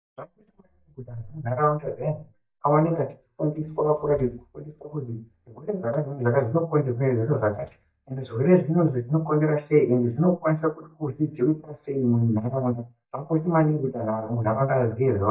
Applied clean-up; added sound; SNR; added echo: neural mask model DeepFilterNet 3.